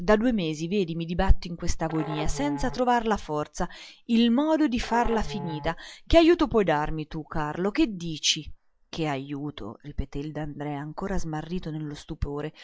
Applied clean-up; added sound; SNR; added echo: none; Musical instrument; 15 dB; none.